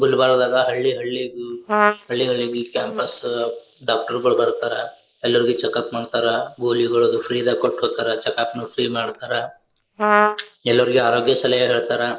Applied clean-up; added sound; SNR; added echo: neural mask model Resemble Enhance denoiser.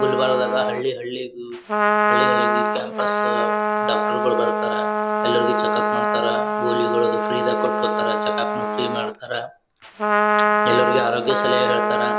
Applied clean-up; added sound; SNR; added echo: none; Trumpet; -3 dB; none.